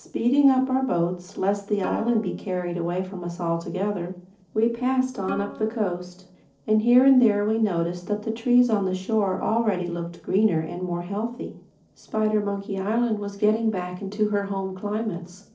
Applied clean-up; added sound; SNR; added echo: neural separator model SepFormer DNS4.